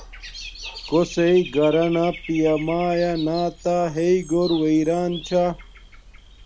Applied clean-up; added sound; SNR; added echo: none; Bird / Dog; 16 dB; none.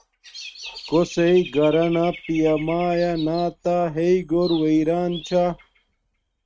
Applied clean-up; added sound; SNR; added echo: neural mask model RNNoise.